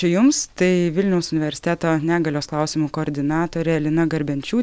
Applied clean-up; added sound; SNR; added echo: none; none; none; none.